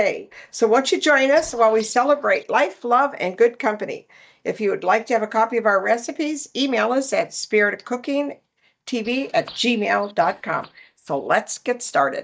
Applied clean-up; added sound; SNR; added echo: neural mask model DeepFilterNet 3.